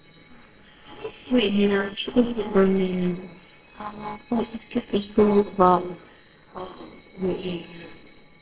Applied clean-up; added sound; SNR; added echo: neural separator model SepFormer WHAMR!.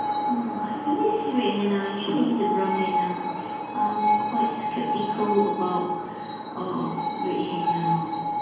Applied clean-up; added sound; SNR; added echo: none; Screech; 0 dB; reverberation time 1.2 s.